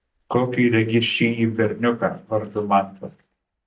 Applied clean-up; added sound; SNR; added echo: neural mask model DeepFilterNet 3.